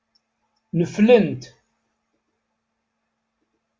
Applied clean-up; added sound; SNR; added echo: none; none; none; none.